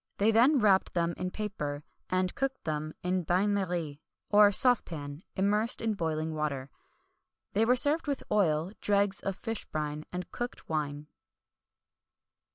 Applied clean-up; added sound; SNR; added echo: none; none; none; none.